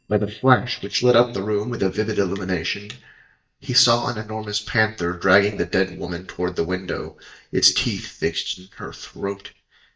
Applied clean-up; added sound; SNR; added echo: neural mask model DeepFilterNet 3.